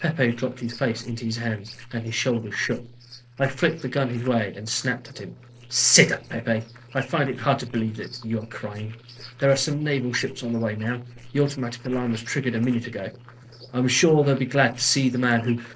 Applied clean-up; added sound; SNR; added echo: neural separator model SepFormer DNS4.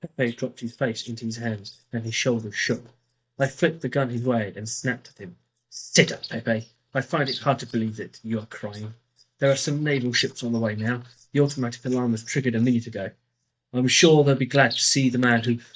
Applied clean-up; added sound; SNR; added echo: neural mask model DeepFilterNet 3.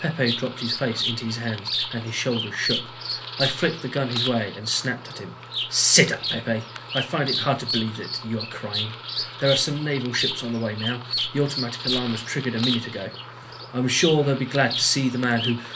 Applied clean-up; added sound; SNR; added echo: none; Bird vocalization, bird call, bird song; 6 dB; reverberation time 0.3 s.